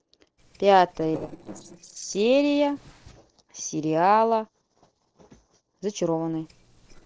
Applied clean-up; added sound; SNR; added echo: neural separator model SepFormer DNS4.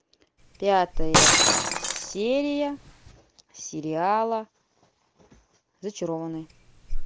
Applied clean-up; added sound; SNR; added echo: none; Shatter; -2 dB; none.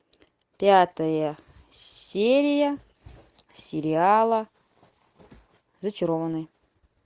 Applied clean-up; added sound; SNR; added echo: none; none; none; none.